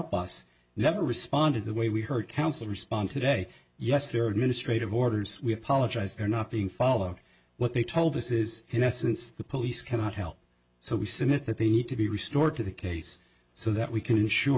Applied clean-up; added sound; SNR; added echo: none; none; none; none.